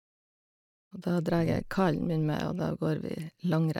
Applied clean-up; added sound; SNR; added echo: neural mask model DeepFilterNet 3.